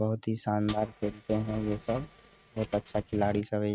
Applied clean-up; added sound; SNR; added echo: neural mask model RNNoise.